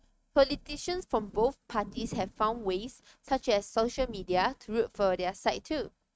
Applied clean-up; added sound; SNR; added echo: neural mask model RNNoise.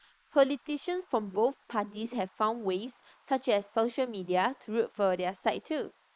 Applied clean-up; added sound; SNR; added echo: neural mask model Resemble Enhance denoiser.